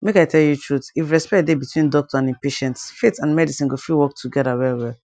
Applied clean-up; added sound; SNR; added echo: none; none; none; none.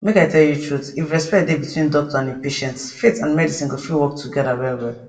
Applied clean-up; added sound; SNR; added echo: none; none; none; reverberation time 0.6 s.